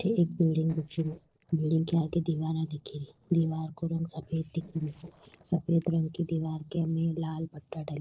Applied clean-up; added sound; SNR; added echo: neural separator model SepFormer DNS4.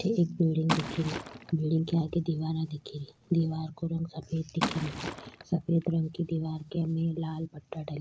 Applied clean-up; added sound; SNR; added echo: none; Liquid; 9 dB; none.